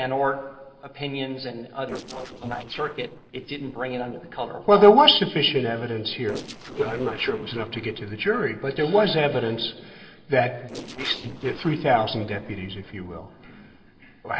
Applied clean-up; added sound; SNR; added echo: neural separator model SepFormer DNS4.